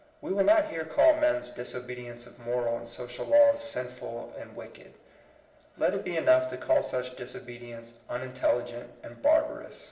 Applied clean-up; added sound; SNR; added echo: none; none; none; reverberation time 1.3 s.